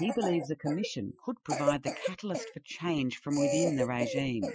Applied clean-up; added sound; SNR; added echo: classical method Wiener filter.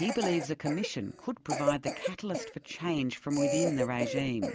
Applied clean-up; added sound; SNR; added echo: none; Cough; 3 dB; none.